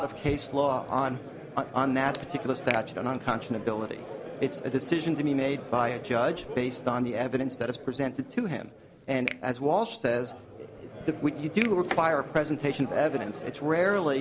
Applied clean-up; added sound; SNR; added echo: none; Crowd + Finger snapping; 12 dB; none.